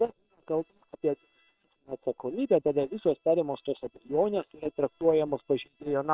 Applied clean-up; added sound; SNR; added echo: neural separator model SepFormer WHAM!.